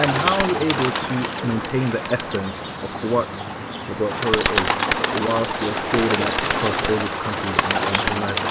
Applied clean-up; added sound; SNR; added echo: none; Bird; -1 dB; none.